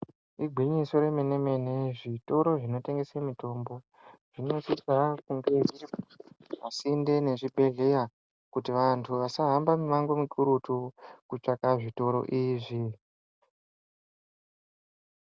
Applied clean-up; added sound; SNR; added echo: none; none; none; none.